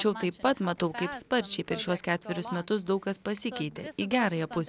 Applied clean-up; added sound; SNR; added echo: none; none; none; none.